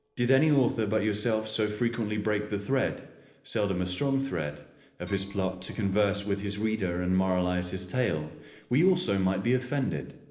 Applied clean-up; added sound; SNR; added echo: neural separator model SepFormer DNS4.